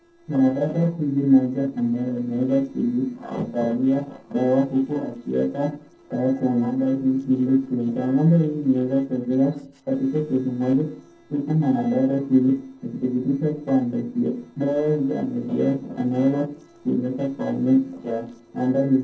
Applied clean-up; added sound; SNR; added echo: neural separator model SepFormer DNS4.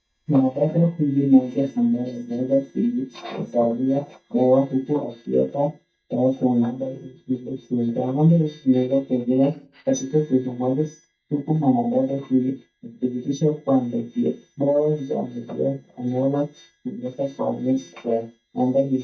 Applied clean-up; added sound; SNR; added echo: neural mask model DeepFilterNet 3.